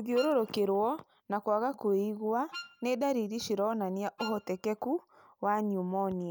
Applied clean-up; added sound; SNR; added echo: none; Wind instrument, woodwind instrument; 16 dB; none.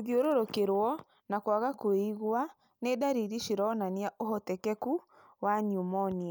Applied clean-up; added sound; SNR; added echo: none; none; none; none.